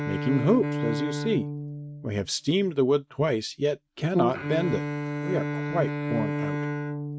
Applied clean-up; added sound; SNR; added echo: neural mask model RNNoise.